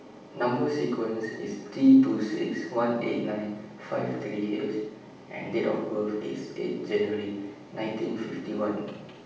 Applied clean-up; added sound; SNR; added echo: none; none; none; reverberation time 0.7 s.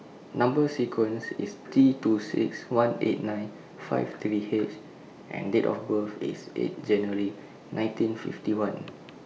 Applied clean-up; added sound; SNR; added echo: none; none; none; none.